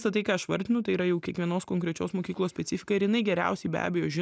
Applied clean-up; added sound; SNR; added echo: none; none; none; none.